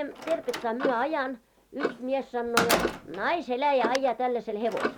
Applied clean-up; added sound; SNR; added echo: none; Clock + Slam; 4 dB; none.